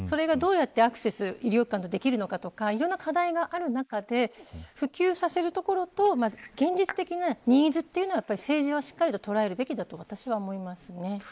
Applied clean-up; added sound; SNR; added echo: neural mask model Resemble Enhance denoiser.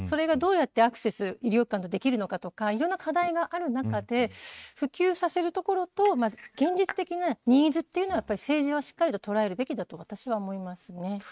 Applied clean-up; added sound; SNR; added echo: neural mask model RNNoise.